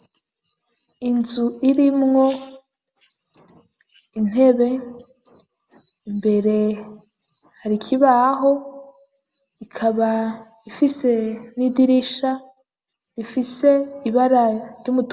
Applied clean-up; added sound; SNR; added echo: none; none; none; none.